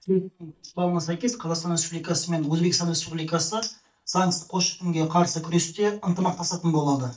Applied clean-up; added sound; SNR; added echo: neural mask model DeepFilterNet 3.